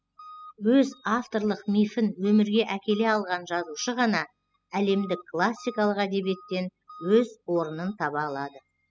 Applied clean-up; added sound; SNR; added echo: classical method spectral subtraction.